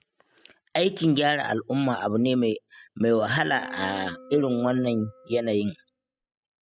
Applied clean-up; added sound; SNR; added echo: classical method spectral subtraction.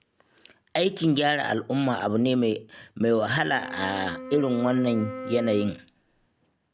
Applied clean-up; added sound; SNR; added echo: none; Wind instrument, woodwind instrument; 12 dB; none.